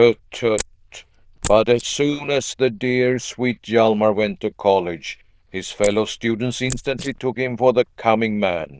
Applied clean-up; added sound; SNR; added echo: neural diffusion model UNIVERSE++.